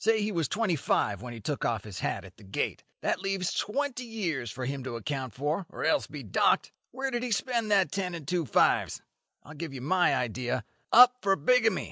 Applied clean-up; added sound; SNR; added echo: none; none; none; none.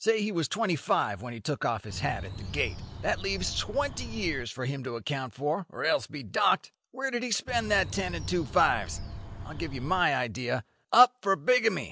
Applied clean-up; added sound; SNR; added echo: none; Bird; 9 dB; none.